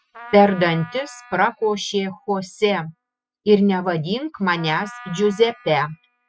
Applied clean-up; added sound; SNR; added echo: classical method spectral subtraction.